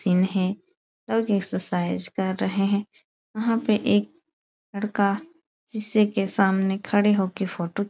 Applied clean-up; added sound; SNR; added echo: none; none; none; none.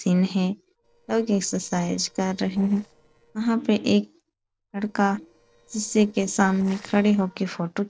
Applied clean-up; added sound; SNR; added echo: neural separator model SepFormer DNS4.